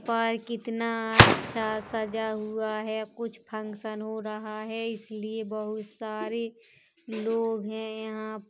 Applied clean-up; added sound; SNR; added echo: none; Gunshot, gunfire; -4 dB; none.